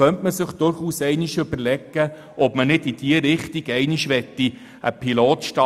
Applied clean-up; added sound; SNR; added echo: none; none; none; none.